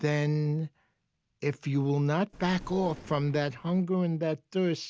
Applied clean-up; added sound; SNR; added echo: none; Thunder; 19 dB; none.